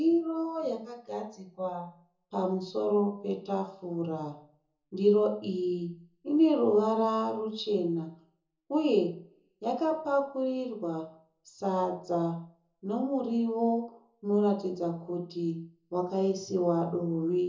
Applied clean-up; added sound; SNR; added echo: none; none; none; reverberation time 0.5 s.